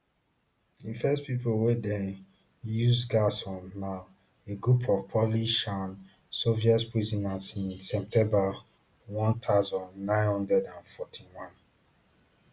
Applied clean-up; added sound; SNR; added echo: none; none; none; none.